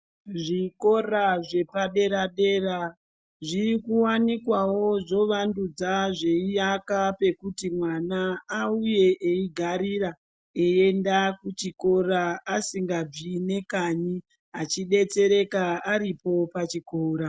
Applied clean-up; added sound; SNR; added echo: none; none; none; none.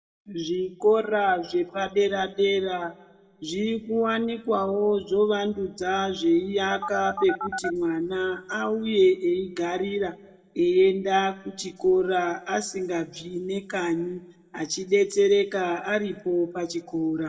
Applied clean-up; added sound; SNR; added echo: none; Telephone; 6 dB; reverberation time 0.6 s.